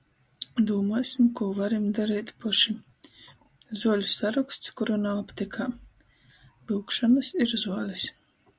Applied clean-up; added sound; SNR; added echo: none; none; none; none.